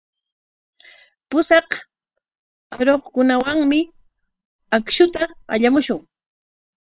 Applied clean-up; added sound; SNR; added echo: neural separator model SepFormer WHAM!.